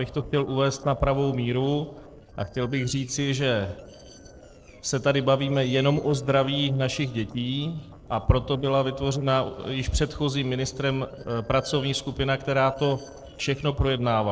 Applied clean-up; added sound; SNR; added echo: neural separator model SepFormer DNS4.